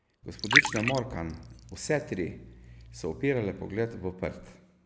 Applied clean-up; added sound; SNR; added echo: none; Liquid; 0 dB; none.